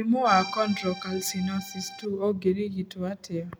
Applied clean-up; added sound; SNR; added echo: none; Accordion; 11 dB; none.